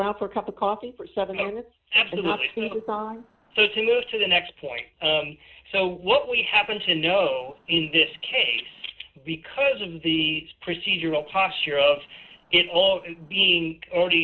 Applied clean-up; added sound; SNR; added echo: neural separator model SepFormer DNS4.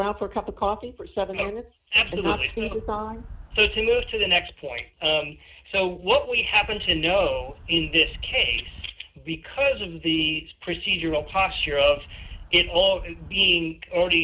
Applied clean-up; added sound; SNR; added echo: none; Wind; 14 dB; none.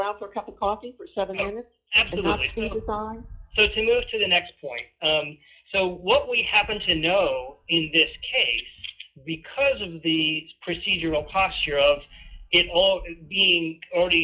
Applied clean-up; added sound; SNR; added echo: classical method log-MMSE.